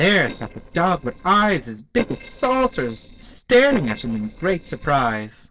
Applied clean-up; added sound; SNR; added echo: neural separator model SepFormer DNS4.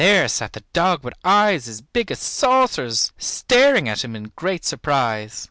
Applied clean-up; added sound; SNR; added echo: none; none; none; none.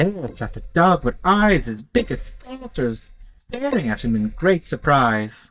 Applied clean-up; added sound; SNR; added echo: neural mask model DeepFilterNet 3.